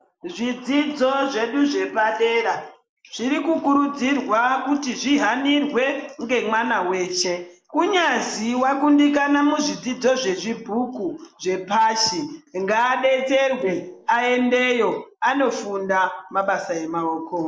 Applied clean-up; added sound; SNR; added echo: neural mask model Resemble Enhance denoiser.